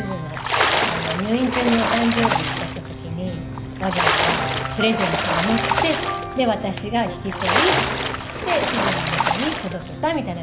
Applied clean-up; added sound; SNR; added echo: none; Splash, splatter; 0 dB; none.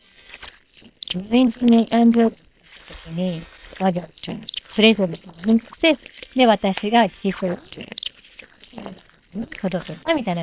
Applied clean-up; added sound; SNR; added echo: neural separator model SepFormer WHAM!.